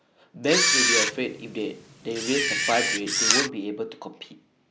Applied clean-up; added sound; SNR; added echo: none; Camera; -5 dB; none.